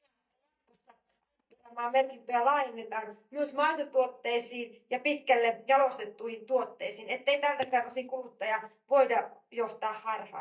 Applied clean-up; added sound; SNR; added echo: neural mask model DeepFilterNet 3.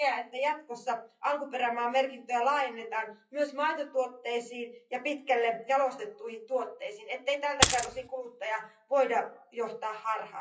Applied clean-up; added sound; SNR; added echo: classical method WPE with log-MMSE.